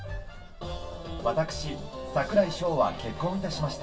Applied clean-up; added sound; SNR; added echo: none; none; none; reverberation time 0.1 s.